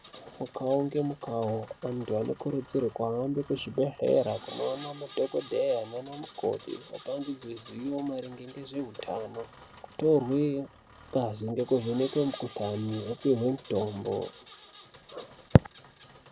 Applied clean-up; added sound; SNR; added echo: none; Engine; 19 dB; none.